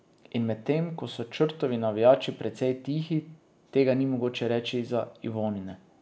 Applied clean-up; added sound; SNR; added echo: none; none; none; none.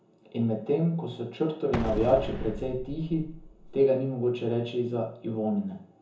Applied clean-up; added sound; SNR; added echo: none; Explosion; 7 dB; reverberation time 0.6 s.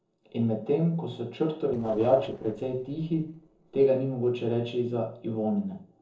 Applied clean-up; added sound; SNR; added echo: neural separator model SepFormer DNS4.